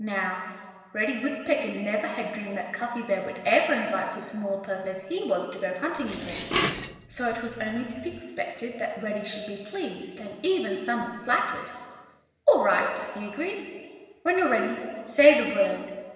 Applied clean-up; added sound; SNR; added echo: none; Dishes, pots, and pans; 5 dB; reverberation time 1.6 s.